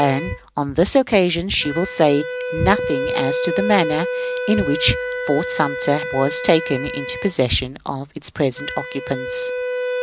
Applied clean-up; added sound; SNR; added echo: none; Wind instrument, woodwind instrument; 6 dB; none.